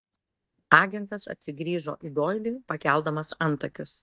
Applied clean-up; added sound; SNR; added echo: neural mask model DeepFilterNet 3.